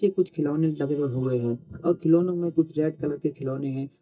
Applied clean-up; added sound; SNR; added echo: neural mask model DeepFilterNet 3.